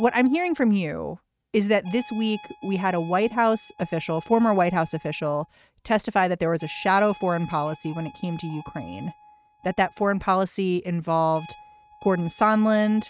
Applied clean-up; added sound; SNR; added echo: neural mask model RNNoise.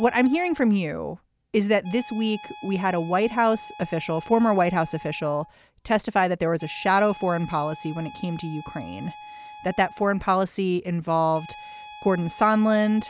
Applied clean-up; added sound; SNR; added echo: none; Wind instrument, woodwind instrument; 19 dB; none.